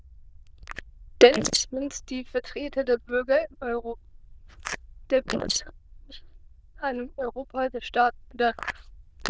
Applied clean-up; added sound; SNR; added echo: neural diffusion model UNIVERSE++.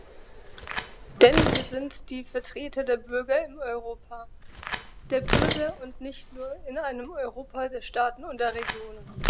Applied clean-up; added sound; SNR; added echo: none; Tearing; 2 dB; none.